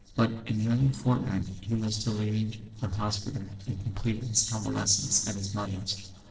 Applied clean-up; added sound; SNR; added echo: neural separator model SepFormer DNS4.